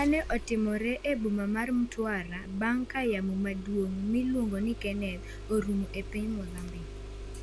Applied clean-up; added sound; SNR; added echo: none; Engine starting; 11 dB; none.